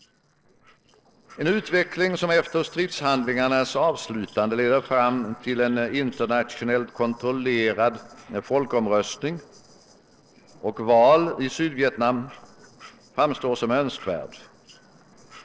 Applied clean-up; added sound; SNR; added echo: neural separator model SepFormer DNS4.